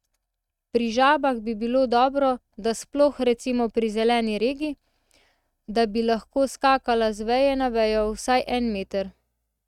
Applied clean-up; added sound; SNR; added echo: neural mask model RNNoise.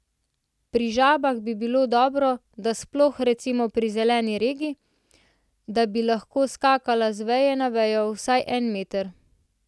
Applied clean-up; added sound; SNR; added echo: none; none; none; none.